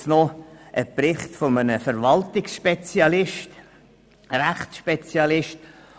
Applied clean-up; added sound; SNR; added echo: none; none; none; none.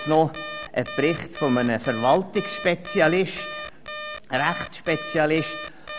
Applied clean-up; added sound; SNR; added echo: none; Alarm; 3 dB; none.